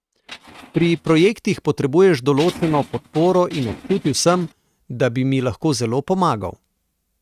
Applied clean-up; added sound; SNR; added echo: neural mask model RNNoise.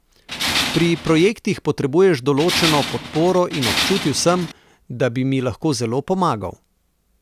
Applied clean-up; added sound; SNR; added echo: none; Tools; 4 dB; none.